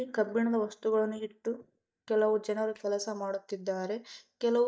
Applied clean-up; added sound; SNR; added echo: neural mask model DeepFilterNet 3.